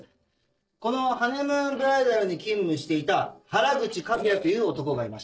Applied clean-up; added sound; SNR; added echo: neural separator model SepFormer DNS4.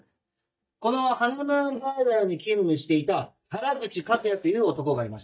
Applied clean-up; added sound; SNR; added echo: neural mask model DeepFilterNet 3.